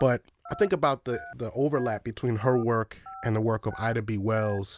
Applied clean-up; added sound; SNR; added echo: none; Telephone; 19 dB; none.